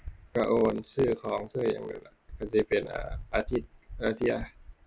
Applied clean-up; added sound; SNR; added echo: none; none; none; none.